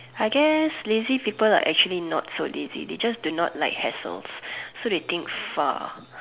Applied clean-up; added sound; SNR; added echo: none; none; none; none.